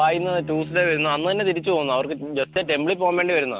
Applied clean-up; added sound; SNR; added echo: none; Bowed string instrument; 16 dB; none.